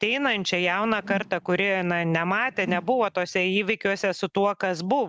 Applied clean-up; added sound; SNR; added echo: none; Whoosh, swoosh, swish; 15 dB; none.